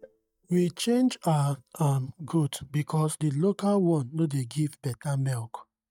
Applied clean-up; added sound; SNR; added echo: neural mask model DeepFilterNet 3.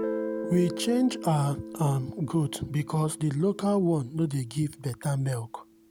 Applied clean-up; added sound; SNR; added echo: none; Guitar; 10 dB; none.